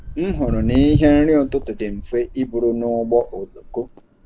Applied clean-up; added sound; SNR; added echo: none; Walk, footsteps; 8 dB; none.